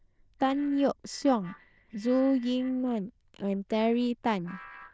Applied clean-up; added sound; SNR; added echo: neural diffusion model UNIVERSE++.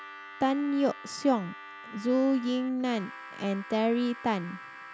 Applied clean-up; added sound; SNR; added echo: none; Harmonica; 15 dB; none.